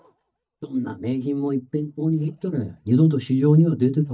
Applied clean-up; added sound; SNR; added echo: neural mask model DeepFilterNet 3.